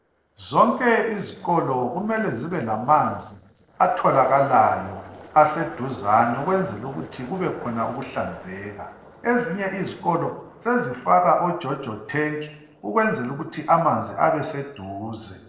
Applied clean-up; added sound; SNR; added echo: neural separator model SepFormer DNS4.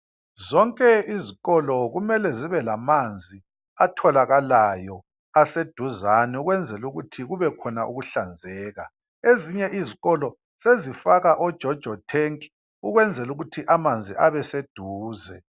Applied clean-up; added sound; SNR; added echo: none; none; none; none.